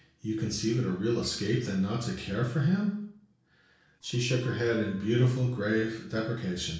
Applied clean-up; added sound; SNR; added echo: neural separator model SepFormer DNS4.